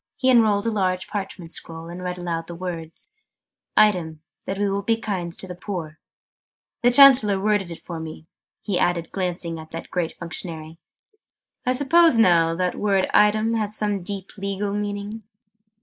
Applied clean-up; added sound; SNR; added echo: neural mask model Resemble Enhance denoiser.